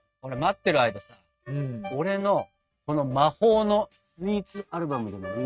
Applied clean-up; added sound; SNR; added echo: neural mask model RNNoise.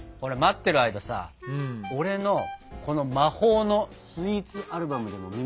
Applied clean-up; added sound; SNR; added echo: none; none; none; none.